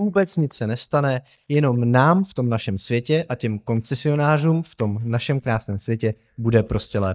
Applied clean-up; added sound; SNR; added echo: neural mask model DeepFilterNet 3.